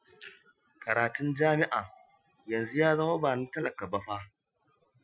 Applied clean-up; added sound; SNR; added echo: classical method Wiener filter.